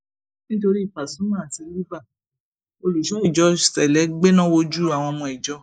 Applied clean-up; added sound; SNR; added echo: neural mask model Resemble Enhance denoiser.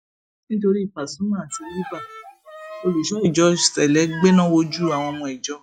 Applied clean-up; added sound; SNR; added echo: classical method log-MMSE.